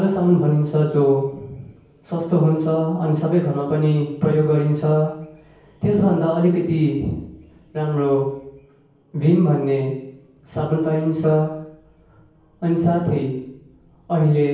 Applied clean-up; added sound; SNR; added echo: none; none; none; reverberation time 0.9 s.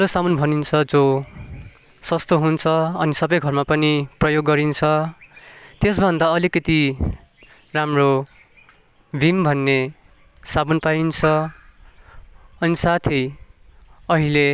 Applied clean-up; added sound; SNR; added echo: none; none; none; none.